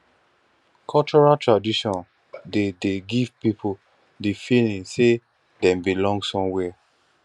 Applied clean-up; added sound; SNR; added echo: none; none; none; none.